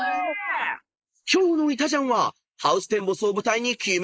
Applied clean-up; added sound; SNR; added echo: neural mask model Resemble Enhance denoiser.